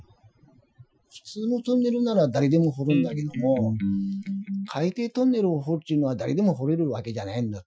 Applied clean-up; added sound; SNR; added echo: classical method Wiener filter.